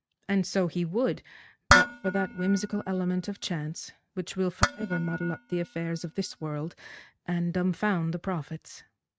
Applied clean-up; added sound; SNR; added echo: neural mask model RNNoise.